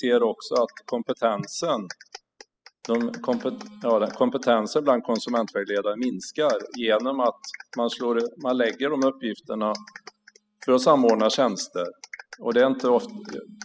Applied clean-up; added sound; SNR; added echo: classical method spectral subtraction.